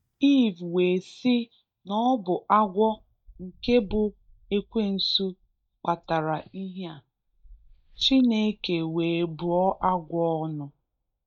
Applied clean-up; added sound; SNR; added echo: neural mask model DeepFilterNet 3.